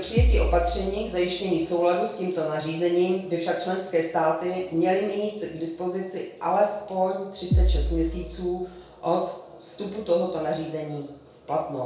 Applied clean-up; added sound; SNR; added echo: none; Bass drum; -1 dB; reverberation time 0.5 s.